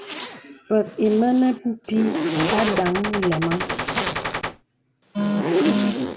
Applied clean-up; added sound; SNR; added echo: none; Gunshot, gunfire + Zipper (clothing); 2 dB; none.